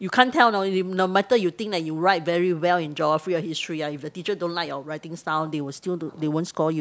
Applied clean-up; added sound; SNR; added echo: none; none; none; none.